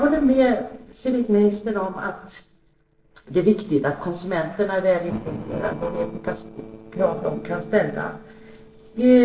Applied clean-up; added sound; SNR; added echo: neural separator model SepFormer DNS4.